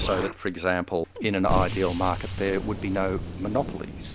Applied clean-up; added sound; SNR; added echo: none; Explosion; 5 dB; none.